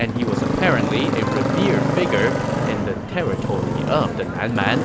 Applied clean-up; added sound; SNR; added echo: none; Motorcycle; -2 dB; none.